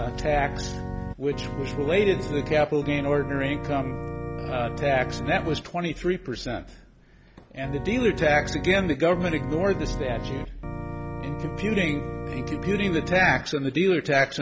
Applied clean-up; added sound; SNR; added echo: none; Organ; 7 dB; none.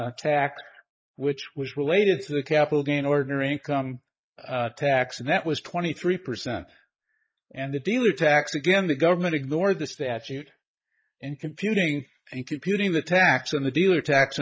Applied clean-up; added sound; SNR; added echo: neural mask model Resemble Enhance denoiser.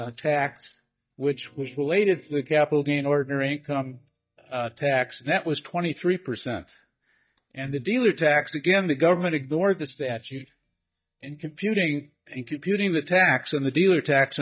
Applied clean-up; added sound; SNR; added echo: neural mask model DeepFilterNet 3.